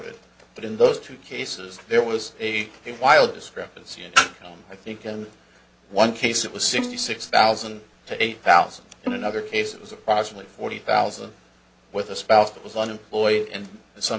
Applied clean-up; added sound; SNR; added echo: none; Bowed string instrument; 11 dB; none.